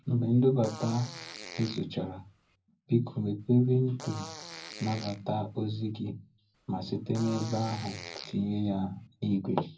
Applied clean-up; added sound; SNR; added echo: none; Fart; 16 dB; reverberation time 0.4 s.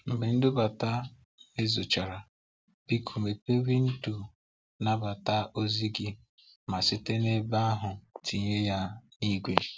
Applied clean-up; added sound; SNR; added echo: none; none; none; none.